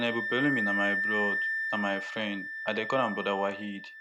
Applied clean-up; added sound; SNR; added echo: none; Wind instrument, woodwind instrument; 1 dB; none.